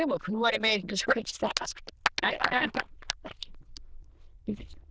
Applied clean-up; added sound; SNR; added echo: neural diffusion model UNIVERSE++.